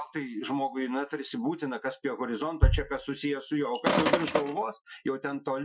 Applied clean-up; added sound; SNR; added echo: classical method Wiener filter.